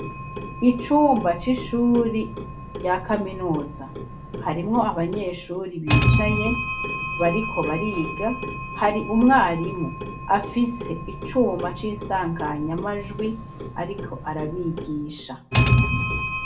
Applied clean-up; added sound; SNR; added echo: none; Clock; 0 dB; reverberation time 0.3 s.